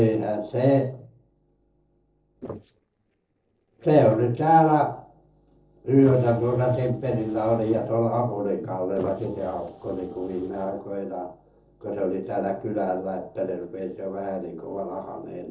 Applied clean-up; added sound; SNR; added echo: neural separator model SepFormer DNS4.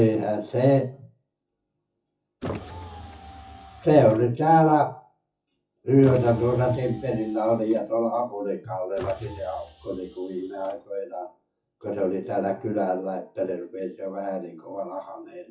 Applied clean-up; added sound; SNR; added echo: classical method WPE with log-MMSE.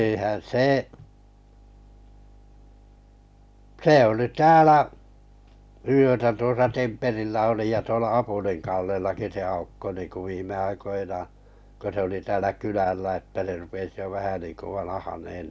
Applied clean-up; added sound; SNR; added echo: none; none; none; none.